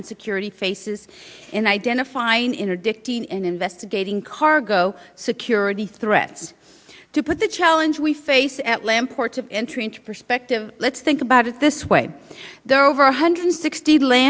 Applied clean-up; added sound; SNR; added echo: none; none; none; none.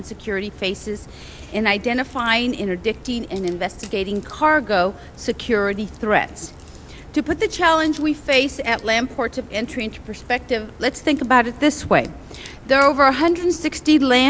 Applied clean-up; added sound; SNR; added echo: none; Crack; 19 dB; none.